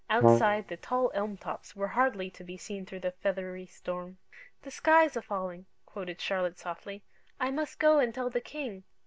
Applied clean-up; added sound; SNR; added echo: none; Brass instrument; -2 dB; none.